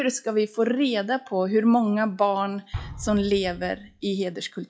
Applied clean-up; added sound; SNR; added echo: classical method log-MMSE.